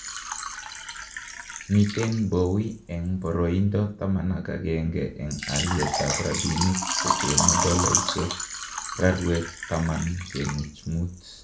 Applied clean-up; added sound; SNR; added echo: none; Water / Liquid; 4 dB; reverberation time 0.3 s.